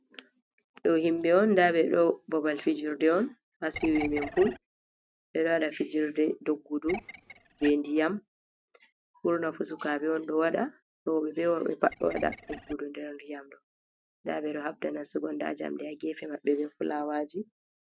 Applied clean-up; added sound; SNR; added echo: neural mask model RNNoise.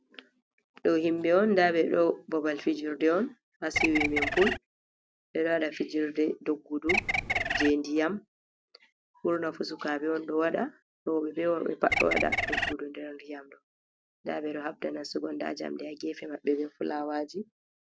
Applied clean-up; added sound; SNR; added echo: none; Bird; -1 dB; none.